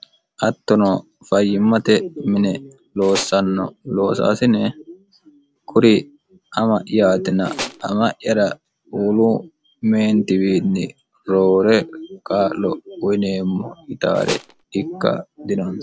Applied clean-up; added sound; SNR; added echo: none; Tools; 10 dB; none.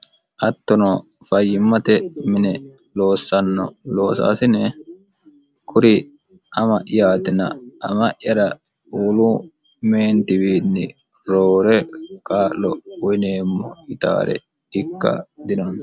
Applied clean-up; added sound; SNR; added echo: none; none; none; none.